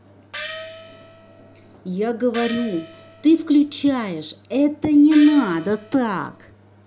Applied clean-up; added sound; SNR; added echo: none; Gong; 16 dB; none.